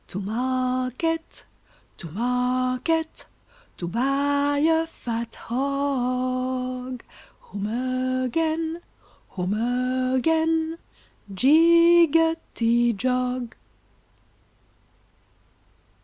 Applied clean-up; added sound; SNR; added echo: none; none; none; none.